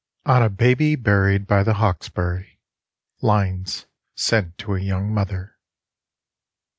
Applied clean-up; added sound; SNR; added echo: none; none; none; none.